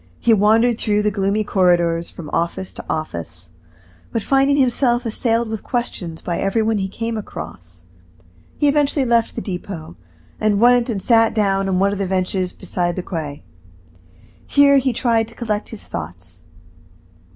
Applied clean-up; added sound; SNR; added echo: none; none; none; none.